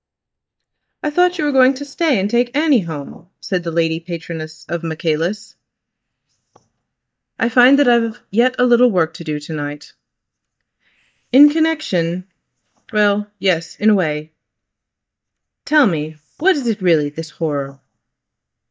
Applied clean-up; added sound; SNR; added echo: neural mask model DeepFilterNet 3.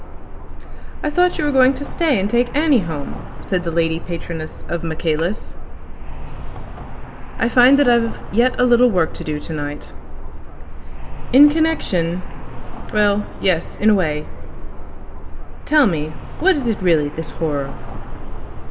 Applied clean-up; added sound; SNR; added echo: none; Traffic noise, roadway noise; 13 dB; reverberation time 0.6 s.